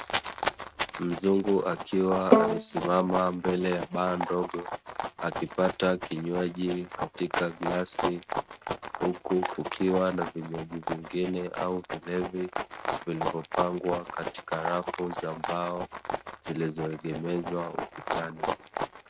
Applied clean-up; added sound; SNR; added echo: neural mask model RNNoise.